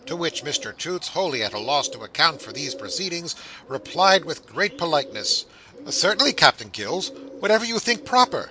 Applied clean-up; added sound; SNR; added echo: none; Bird; 18 dB; none.